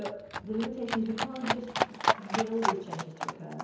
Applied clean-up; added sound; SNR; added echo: none; Livestock, farm animals, working animals; -2 dB; reverberation time 0.9 s.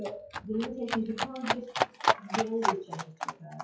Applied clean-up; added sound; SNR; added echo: classical method WPE with log-MMSE.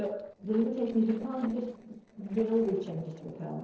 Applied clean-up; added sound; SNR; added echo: neural separator model SepFormer DNS4.